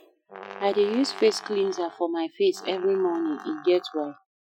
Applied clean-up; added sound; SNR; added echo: classical method Wiener filter.